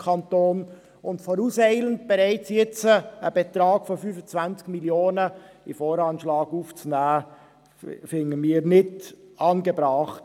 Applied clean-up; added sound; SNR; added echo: none; none; none; none.